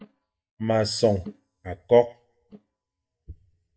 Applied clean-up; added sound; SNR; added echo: neural mask model DeepFilterNet 3.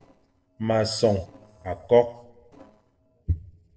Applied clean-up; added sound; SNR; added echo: neural separator model SepFormer DNS4.